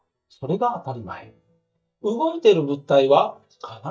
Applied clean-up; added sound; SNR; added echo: neural mask model DeepFilterNet 3.